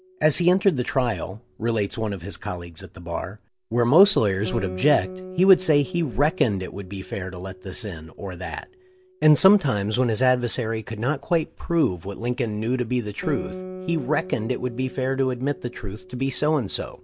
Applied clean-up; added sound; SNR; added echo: none; Guitar; 17 dB; none.